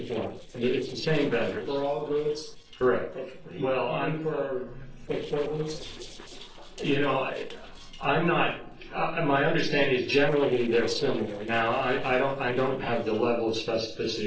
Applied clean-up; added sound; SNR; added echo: neural separator model SepFormer DNS4.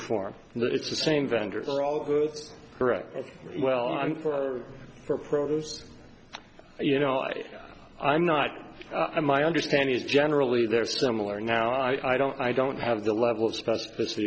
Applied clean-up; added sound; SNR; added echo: none; none; none; none.